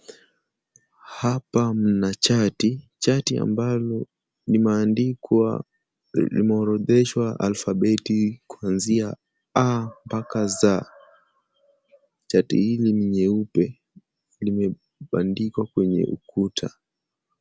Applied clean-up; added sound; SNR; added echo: none; none; none; none.